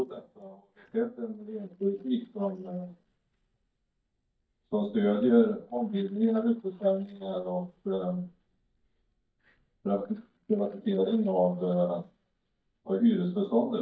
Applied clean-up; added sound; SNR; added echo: neural mask model DeepFilterNet 3.